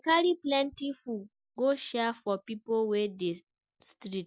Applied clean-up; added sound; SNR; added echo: none; none; none; none.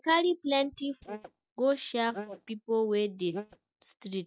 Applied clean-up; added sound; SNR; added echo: neural mask model DeepFilterNet 3.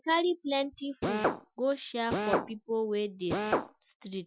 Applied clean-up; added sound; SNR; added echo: classical method Wiener filter.